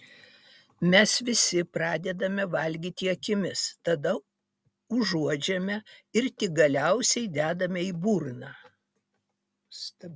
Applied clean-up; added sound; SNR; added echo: none; none; none; none.